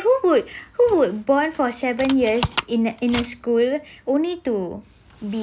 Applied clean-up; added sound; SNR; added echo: none; none; none; none.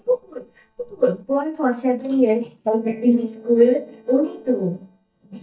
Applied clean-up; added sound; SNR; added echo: neural mask model DeepFilterNet 3.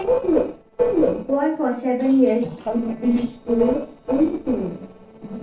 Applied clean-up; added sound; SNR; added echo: neural separator model SepFormer DNS4.